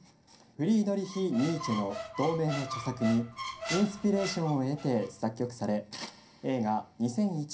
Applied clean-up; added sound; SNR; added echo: none; Squeak; 12 dB; reverberation time 0.3 s.